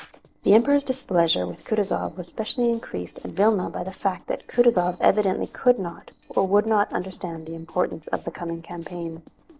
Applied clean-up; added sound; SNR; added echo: neural separator model SepFormer DNS4.